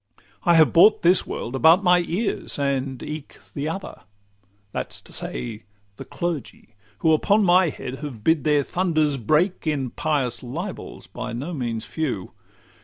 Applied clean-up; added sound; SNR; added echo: none; none; none; none.